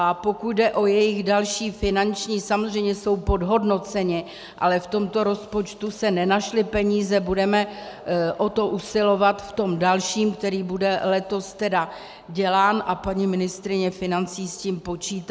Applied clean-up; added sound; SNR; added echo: none; none; none; none.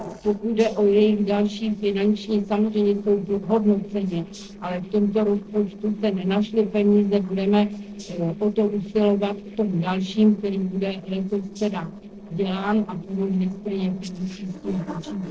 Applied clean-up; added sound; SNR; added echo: neural separator model SepFormer DNS4.